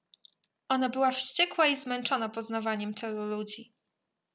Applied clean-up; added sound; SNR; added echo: none; none; none; none.